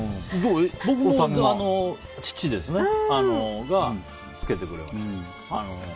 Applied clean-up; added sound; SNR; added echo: none; Fireworks; 19 dB; none.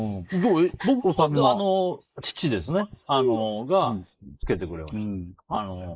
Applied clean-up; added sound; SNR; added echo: neural mask model Resemble Enhance denoiser.